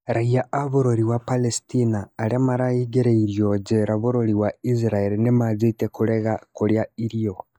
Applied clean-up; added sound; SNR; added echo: neural mask model DeepFilterNet 3.